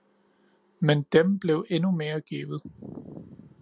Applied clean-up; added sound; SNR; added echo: none; none; none; none.